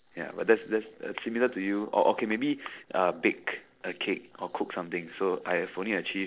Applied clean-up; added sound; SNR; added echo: neural separator model SepFormer DNS4.